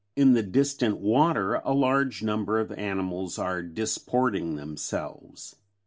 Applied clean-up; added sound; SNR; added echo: none; none; none; reverberation time 0.2 s.